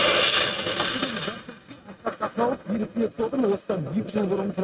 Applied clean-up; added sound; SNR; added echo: neural mask model RNNoise.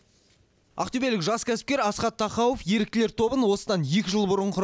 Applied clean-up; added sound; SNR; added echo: none; none; none; none.